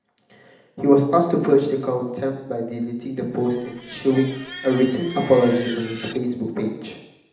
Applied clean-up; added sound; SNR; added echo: none; Screech; 17 dB; reverberation time 0.8 s.